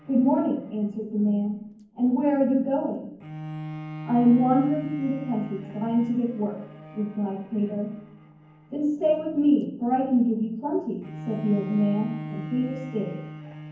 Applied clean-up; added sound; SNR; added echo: none; Bowed string instrument; 14 dB; reverberation time 0.9 s.